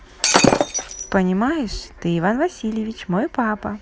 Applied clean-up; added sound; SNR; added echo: none; Shatter; -2 dB; none.